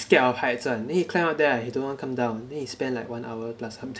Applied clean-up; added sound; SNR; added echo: none; none; none; none.